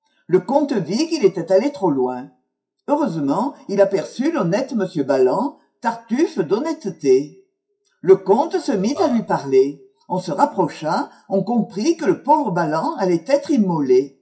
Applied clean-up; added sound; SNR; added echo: classical method WPE with log-MMSE.